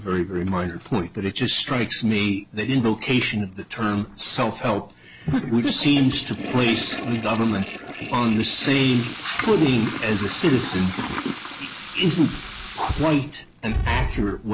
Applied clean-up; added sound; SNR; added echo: none; Toilet flush / Water tap, faucet; 12 dB; none.